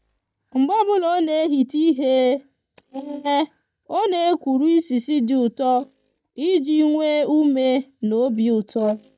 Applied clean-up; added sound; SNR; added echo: neural mask model DeepFilterNet 3.